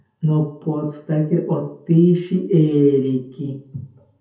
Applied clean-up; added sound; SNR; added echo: none; none; none; reverberation time 0.5 s.